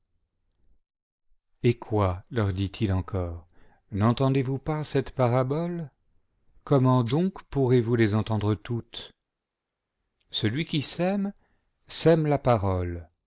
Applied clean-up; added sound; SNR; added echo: neural mask model Resemble Enhance denoiser.